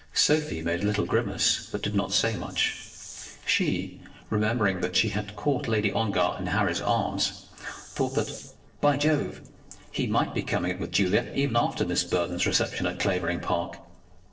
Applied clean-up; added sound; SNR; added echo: neural separator model SepFormer DNS4.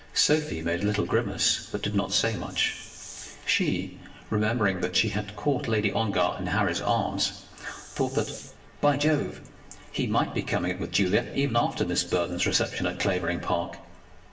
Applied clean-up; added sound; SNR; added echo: none; Hiss; 17 dB; reverberation time 0.9 s.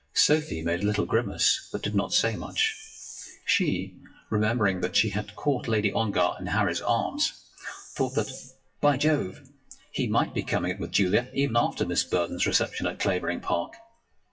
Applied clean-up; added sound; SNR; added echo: classical method WPE with log-MMSE.